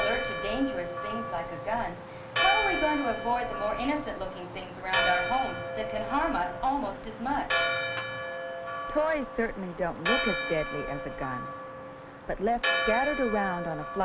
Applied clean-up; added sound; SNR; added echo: none; Church bell; 2 dB; none.